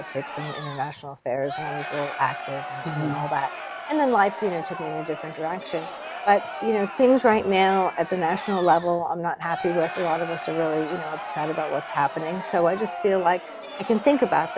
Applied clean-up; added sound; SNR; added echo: none; Crowd; 10 dB; none.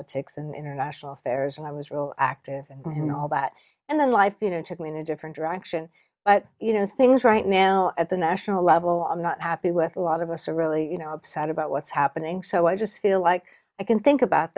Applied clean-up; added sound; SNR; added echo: none; none; none; none.